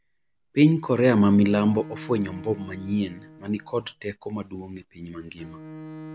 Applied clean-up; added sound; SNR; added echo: none; Bowed string instrument; 18 dB; none.